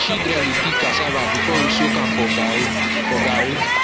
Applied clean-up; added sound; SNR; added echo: none; Crowd + Electric guitar; -5 dB; none.